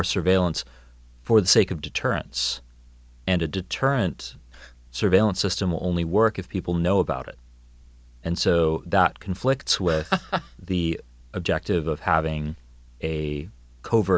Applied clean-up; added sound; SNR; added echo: none; none; none; none.